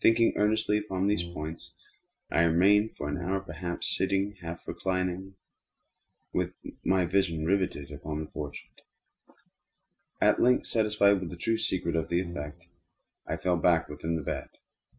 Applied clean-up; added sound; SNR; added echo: none; Brass instrument; 12 dB; none.